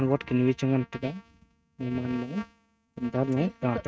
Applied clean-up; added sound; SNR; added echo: neural mask model RNNoise.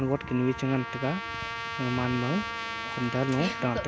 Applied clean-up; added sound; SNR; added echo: none; Trumpet; 7 dB; none.